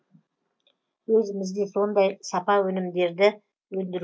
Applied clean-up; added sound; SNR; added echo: none; none; none; none.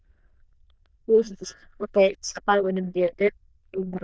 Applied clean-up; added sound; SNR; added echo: neural diffusion model UNIVERSE++.